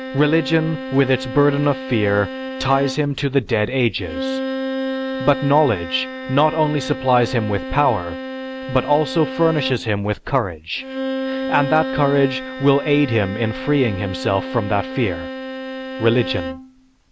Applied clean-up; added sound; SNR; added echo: none; Bowed string instrument; 8 dB; none.